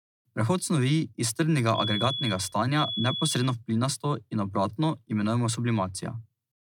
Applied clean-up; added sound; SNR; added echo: none; Alarm; 7 dB; none.